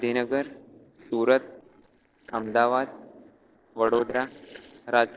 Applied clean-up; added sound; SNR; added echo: neural separator model SepFormer DNS4.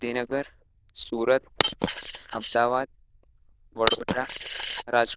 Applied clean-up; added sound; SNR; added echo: neural diffusion model UNIVERSE++.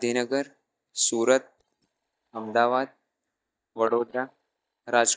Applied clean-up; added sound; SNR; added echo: neural mask model DeepFilterNet 3.